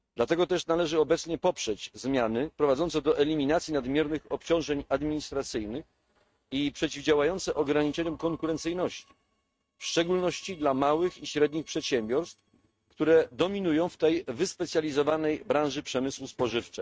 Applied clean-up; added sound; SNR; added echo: neural mask model RNNoise.